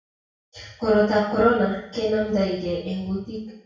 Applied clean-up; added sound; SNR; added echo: none; none; none; reverberation time 0.6 s.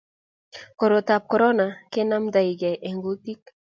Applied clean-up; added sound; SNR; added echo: none; none; none; none.